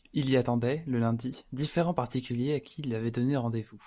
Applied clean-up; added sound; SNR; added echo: none; none; none; none.